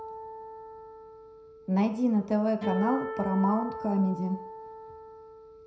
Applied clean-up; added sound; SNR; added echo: none; Acoustic guitar; 10 dB; reverberation time 0.5 s.